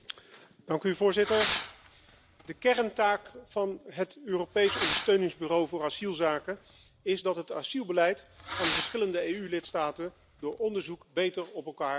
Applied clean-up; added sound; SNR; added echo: none; Fireworks; 3 dB; none.